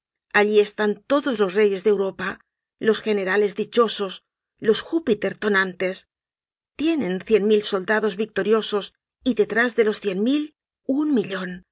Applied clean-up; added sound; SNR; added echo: none; none; none; none.